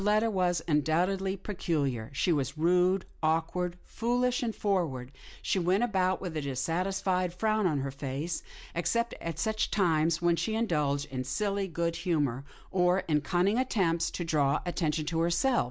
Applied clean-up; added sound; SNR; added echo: none; none; none; none.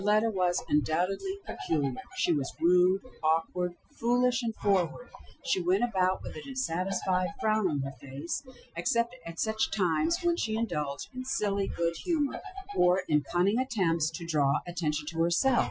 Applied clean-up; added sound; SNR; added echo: classical method Wiener filter.